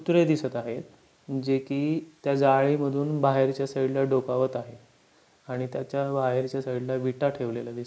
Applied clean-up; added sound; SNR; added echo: neural mask model Resemble Enhance denoiser.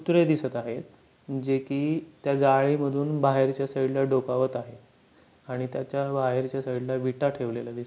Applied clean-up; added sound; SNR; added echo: none; none; none; none.